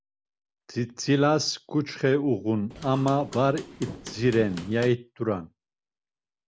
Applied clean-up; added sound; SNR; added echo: none; Hammer / Wood; 14 dB; none.